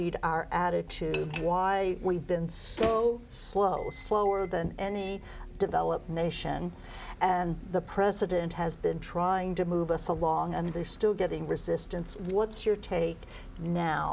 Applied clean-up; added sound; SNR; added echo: none; Microwave oven; 20 dB; none.